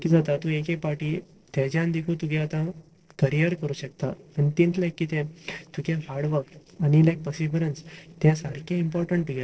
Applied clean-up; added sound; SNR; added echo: neural separator model SepFormer DNS4.